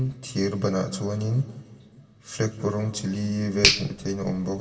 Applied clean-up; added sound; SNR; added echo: none; Finger snapping; 5 dB; reverberation time 1.9 s.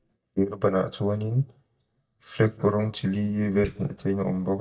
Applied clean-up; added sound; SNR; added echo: neural mask model DeepFilterNet 3.